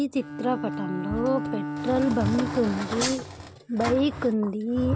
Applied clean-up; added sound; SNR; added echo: none; Bowed string instrument + Hi-hat; 9 dB; none.